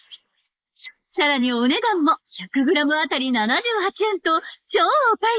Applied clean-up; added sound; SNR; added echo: neural mask model Resemble Enhance denoiser.